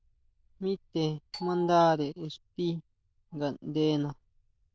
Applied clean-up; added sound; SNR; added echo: neural diffusion model UNIVERSE++.